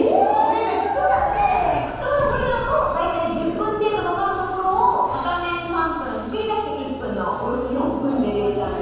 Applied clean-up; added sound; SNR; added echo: none; Gunshot, gunfire; 18 dB; reverberation time 1.2 s.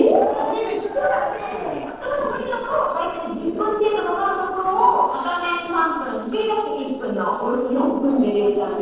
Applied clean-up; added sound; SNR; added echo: neural separator model SepFormer DNS4.